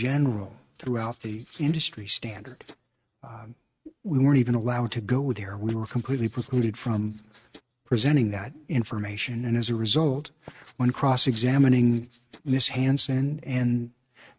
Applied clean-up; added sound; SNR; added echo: neural mask model RNNoise.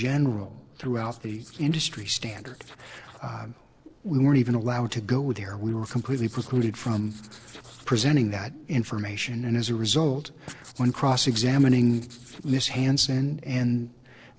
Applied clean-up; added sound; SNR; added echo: neural separator model SepFormer DNS4.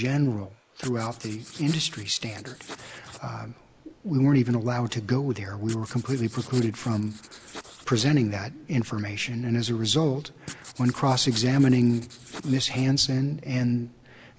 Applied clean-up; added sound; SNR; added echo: neural mask model Resemble Enhance denoiser.